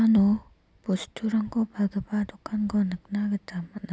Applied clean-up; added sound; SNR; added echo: none; none; none; none.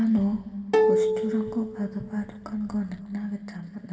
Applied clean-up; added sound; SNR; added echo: none; Plucked string instrument; -2 dB; reverberation time 2.0 s.